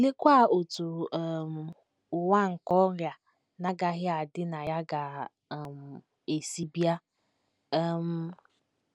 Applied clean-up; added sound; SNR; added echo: none; none; none; none.